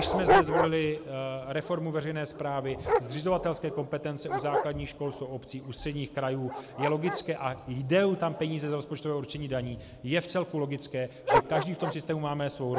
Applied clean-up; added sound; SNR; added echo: none; Dog; 2 dB; none.